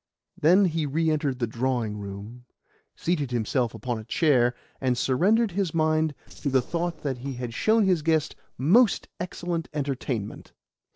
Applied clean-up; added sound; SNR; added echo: neural separator model SepFormer DNS4.